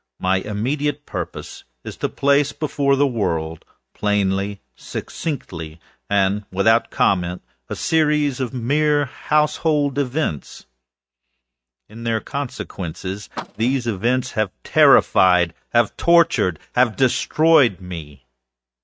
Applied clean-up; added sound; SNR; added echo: neural mask model RNNoise.